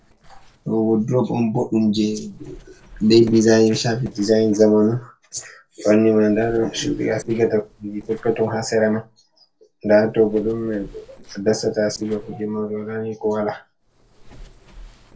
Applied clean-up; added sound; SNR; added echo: neural separator model SepFormer DNS4.